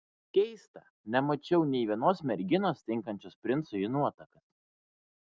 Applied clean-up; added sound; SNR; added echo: none; none; none; none.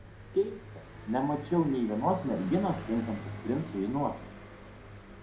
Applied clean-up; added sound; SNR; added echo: none; Car passing by; 12 dB; reverberation time 0.4 s.